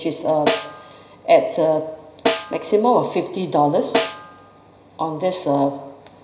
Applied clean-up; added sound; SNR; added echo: none; Snare drum; 6 dB; reverberation time 0.9 s.